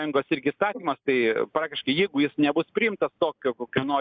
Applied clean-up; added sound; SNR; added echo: neural mask model Resemble Enhance denoiser.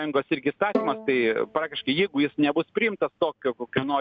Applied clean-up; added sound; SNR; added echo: none; Bowed string instrument; 10 dB; none.